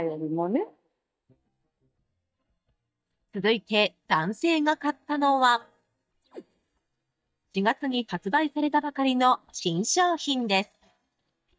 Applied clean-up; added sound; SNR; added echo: neural mask model DeepFilterNet 3.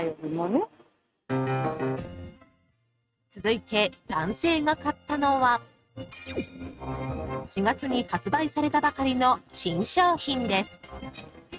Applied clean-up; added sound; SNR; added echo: neural mask model RNNoise.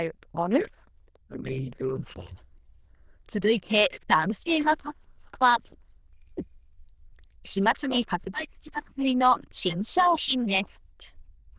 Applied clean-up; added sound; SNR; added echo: neural diffusion model UNIVERSE++.